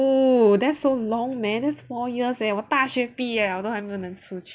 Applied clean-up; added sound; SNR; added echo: none; none; none; none.